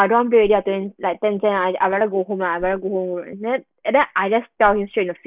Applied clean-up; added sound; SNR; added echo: neural mask model DeepFilterNet 3.